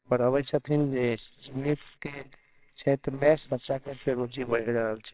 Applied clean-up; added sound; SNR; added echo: neural separator model SepFormer WHAMR!.